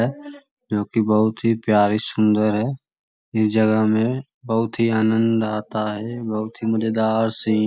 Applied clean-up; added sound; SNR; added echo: none; none; none; none.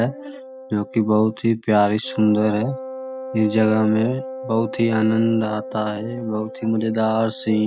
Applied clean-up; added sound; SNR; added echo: none; Wind instrument, woodwind instrument; 13 dB; none.